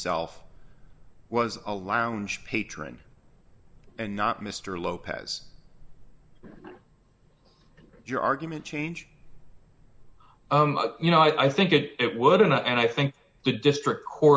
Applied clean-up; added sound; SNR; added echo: none; none; none; none.